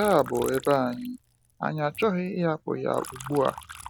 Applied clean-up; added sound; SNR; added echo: none; Liquid; 17 dB; none.